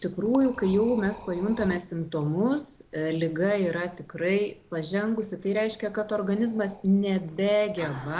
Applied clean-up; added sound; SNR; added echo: none; Liquid; 20 dB; none.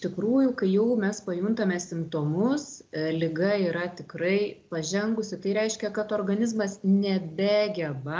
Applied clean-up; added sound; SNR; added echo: none; none; none; none.